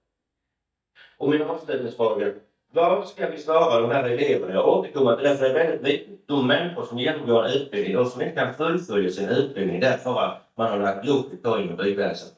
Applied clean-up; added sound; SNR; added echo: neural mask model DeepFilterNet 3.